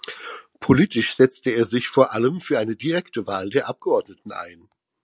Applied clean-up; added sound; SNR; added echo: none; none; none; none.